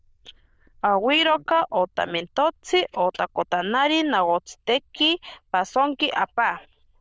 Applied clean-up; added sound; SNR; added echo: neural diffusion model UNIVERSE++.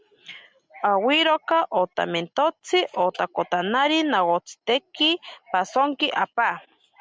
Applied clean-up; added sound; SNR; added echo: none; none; none; none.